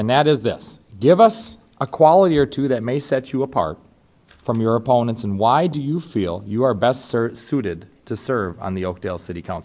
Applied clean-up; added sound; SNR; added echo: none; none; none; none.